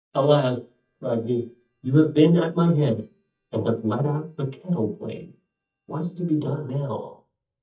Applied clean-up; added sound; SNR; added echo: neural mask model DeepFilterNet 3.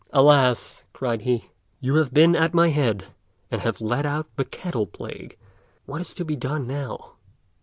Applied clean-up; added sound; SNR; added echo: none; none; none; none.